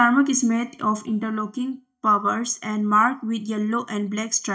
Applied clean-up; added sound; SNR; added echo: neural mask model DeepFilterNet 3.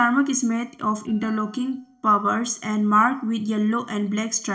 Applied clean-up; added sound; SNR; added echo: neural separator model SepFormer DNS4.